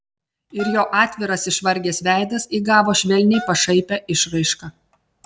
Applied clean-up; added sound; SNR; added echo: none; Wind instrument, woodwind instrument; 15 dB; none.